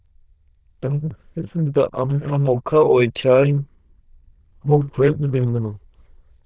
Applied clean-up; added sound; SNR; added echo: neural diffusion model UNIVERSE++.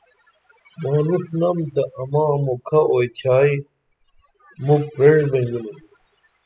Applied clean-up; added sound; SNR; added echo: classical method spectral subtraction.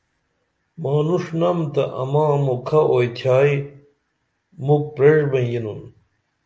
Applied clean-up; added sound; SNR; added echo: none; none; none; none.